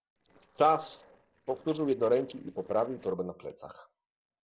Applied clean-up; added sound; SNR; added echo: neural separator model SepFormer DNS4.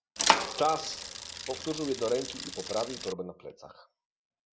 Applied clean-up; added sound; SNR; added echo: none; Bicycle; -2 dB; none.